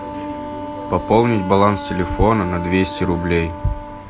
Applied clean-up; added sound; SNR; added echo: none; Wind instrument, woodwind instrument; 11 dB; none.